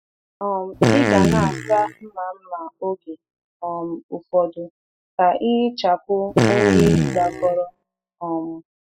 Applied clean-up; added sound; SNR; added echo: classical method spectral subtraction.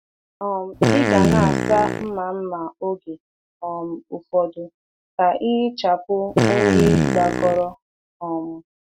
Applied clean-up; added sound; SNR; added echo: none; Fart; -4 dB; none.